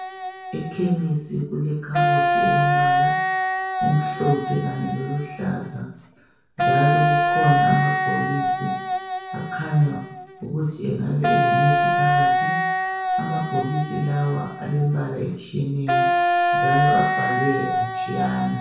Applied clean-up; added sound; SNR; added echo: none; Wind instrument, woodwind instrument; -2 dB; reverberation time 0.6 s.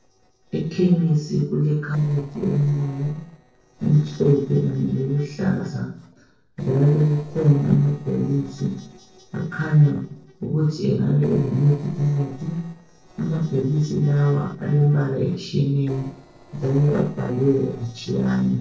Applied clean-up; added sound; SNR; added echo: neural separator model SepFormer DNS4.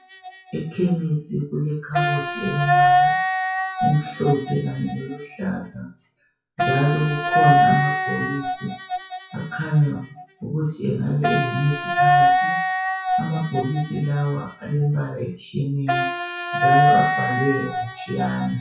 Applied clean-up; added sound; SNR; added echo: classical method WPE with log-MMSE.